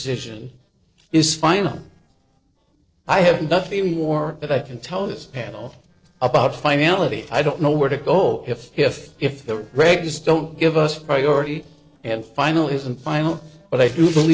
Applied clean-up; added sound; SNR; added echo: neural separator model SepFormer DNS4.